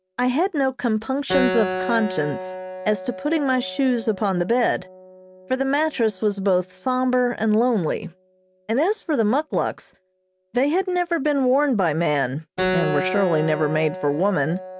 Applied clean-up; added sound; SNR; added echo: none; Keyboard (musical); 9 dB; none.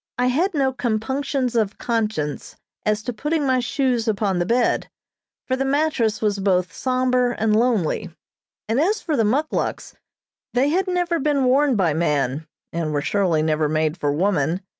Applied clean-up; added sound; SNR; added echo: none; none; none; none.